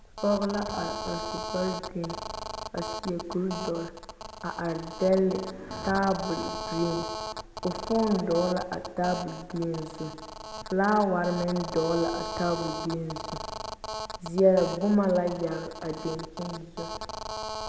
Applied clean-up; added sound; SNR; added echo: none; Telephone; 8 dB; none.